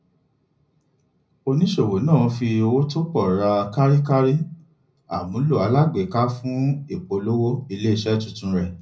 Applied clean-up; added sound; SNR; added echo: none; none; none; reverberation time 0.4 s.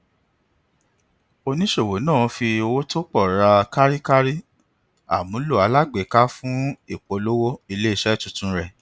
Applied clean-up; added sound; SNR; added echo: none; none; none; none.